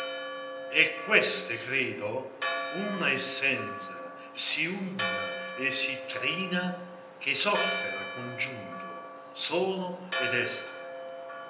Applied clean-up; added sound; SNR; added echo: none; Church bell; 5 dB; reverberation time 0.9 s.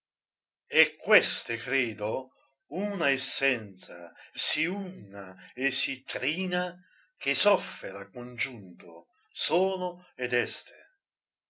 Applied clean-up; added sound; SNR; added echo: none; none; none; none.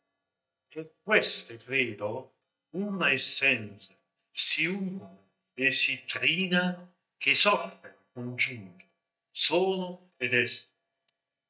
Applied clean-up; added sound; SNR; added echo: neural mask model DeepFilterNet 3.